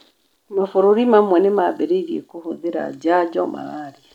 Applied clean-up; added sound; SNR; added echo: none; none; none; none.